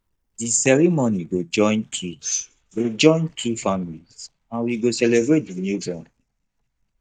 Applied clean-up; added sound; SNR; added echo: neural mask model DeepFilterNet 3.